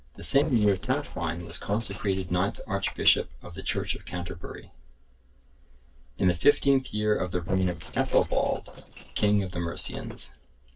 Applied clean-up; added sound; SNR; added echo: neural separator model SepFormer DNS4.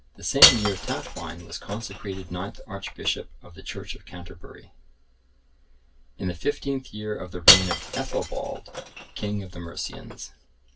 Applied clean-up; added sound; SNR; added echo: none; Shatter / Crushing; -5 dB; reverberation time 0.1 s.